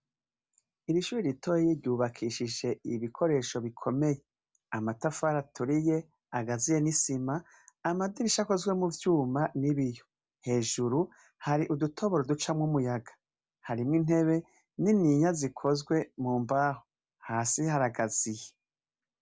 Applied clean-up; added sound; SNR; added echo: none; none; none; none.